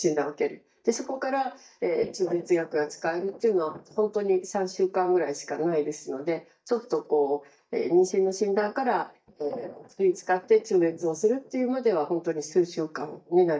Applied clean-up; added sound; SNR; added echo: neural mask model DeepFilterNet 3.